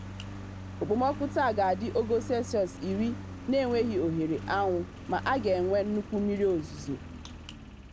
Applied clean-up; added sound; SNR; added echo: none; Engine; 11 dB; none.